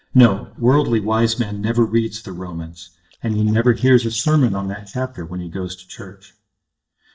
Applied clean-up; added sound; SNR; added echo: neural mask model DeepFilterNet 3.